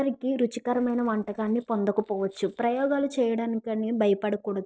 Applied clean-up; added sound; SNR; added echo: neural separator model SepFormer DNS4.